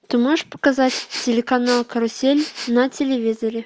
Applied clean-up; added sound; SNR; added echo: none; Respiratory sounds; 14 dB; none.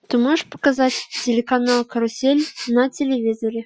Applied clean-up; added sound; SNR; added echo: classical method Wiener filter.